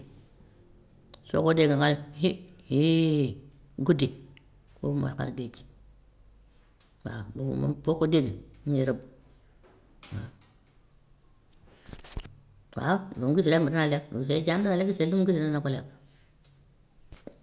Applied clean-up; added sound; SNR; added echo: none; none; none; none.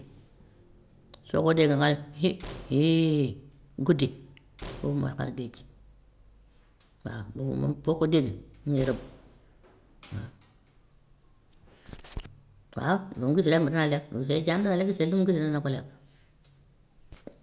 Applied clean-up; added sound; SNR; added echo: none; Slam; 18 dB; none.